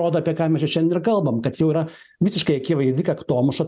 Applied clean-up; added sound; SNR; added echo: none; none; none; none.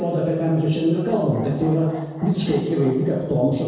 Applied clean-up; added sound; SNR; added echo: none; Bark; 19 dB; reverberation time 1.2 s.